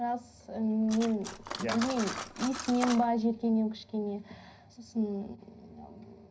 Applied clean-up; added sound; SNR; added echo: none; Cutlery, silverware; 12 dB; reverberation time 0.5 s.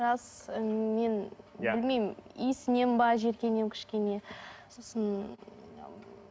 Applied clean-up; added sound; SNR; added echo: none; none; none; none.